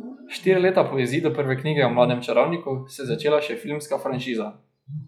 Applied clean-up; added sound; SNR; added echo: classical method log-MMSE.